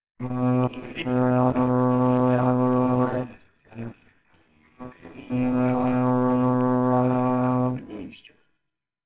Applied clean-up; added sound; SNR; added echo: neural separator model SepFormer WHAMR!.